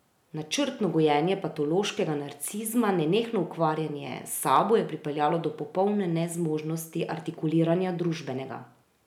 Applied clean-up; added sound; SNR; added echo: none; none; none; none.